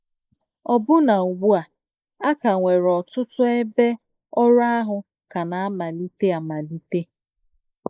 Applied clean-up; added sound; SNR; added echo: neural mask model Resemble Enhance denoiser.